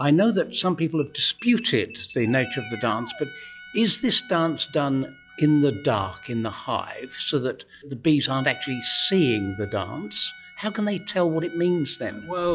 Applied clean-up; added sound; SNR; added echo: classical method log-MMSE.